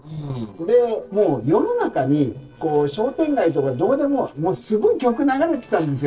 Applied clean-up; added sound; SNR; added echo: neural separator model SepFormer DNS4.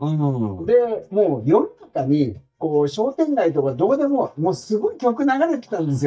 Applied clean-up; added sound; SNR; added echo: neural mask model DeepFilterNet 3.